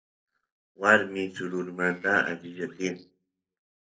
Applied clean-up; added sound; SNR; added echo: neural separator model SepFormer DNS4.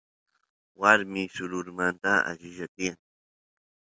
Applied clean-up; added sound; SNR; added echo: none; none; none; none.